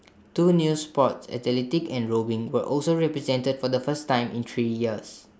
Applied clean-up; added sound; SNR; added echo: none; none; none; none.